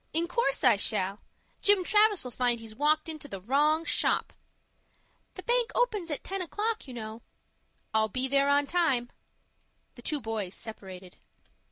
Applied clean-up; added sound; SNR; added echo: none; none; none; none.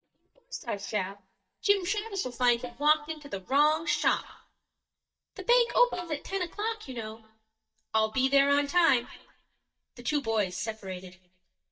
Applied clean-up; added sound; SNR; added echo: neural mask model DeepFilterNet 3.